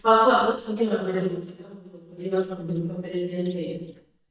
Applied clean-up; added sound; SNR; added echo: neural mask model DeepFilterNet 3.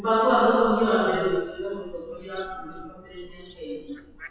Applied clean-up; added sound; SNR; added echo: classical method WPE with log-MMSE.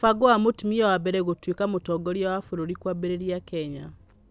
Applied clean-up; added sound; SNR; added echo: none; none; none; none.